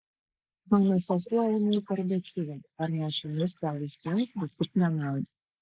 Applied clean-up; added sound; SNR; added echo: neural mask model Resemble Enhance denoiser.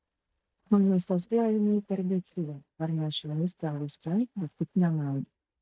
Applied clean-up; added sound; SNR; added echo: neural mask model DeepFilterNet 3.